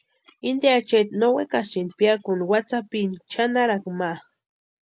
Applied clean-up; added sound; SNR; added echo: none; none; none; none.